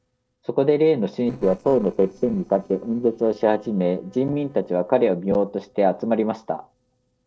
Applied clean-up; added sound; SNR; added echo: neural separator model SepFormer DNS4.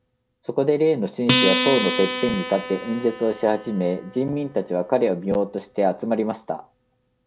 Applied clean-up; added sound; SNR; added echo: none; Acoustic guitar; 4 dB; none.